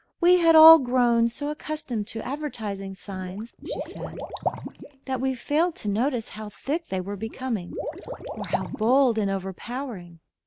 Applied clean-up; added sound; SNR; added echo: none; Liquid; 11 dB; none.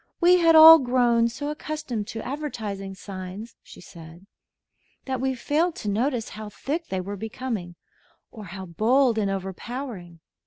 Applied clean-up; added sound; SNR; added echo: none; none; none; none.